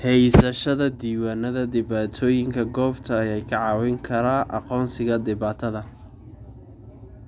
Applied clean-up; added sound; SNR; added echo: none; none; none; none.